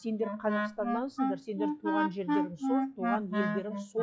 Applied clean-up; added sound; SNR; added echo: classical method log-MMSE.